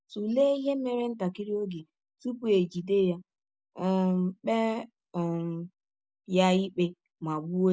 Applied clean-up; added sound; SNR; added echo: none; none; none; none.